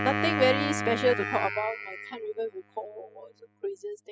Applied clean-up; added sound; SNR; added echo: classical method spectral subtraction.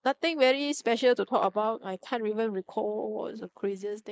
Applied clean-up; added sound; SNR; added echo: neural mask model Resemble Enhance denoiser.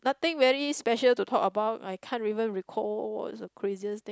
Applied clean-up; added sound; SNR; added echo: none; none; none; none.